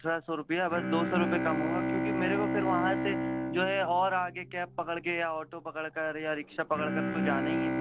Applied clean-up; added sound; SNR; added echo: none; Bowed string instrument; 1 dB; none.